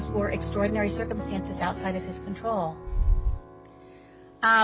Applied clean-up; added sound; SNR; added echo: none; Piano; 8 dB; none.